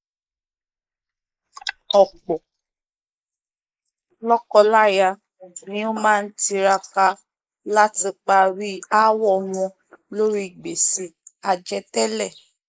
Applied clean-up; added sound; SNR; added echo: neural mask model Resemble Enhance denoiser.